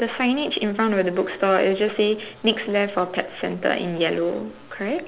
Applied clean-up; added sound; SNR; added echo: none; none; none; none.